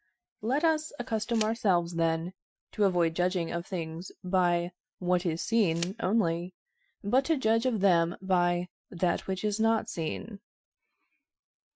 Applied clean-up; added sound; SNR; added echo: classical method Wiener filter.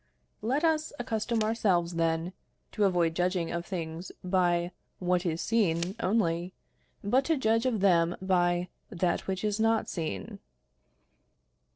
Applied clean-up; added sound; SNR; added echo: neural separator model SepFormer DNS4.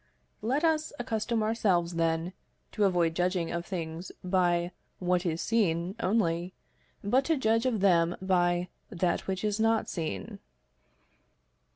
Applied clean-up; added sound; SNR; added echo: none; none; none; none.